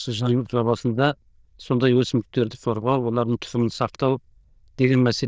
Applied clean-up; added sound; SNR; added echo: neural diffusion model UNIVERSE++.